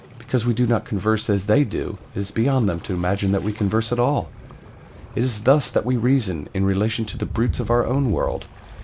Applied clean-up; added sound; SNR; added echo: none; Waves, surf; 15 dB; none.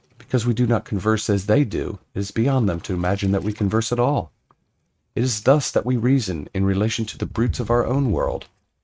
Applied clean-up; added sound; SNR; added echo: neural mask model RNNoise.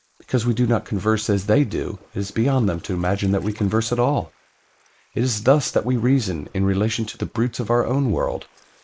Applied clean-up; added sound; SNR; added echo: neural mask model Resemble Enhance denoiser.